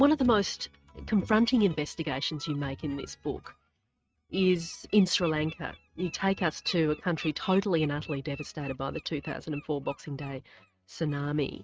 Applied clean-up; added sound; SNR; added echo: neural mask model RNNoise.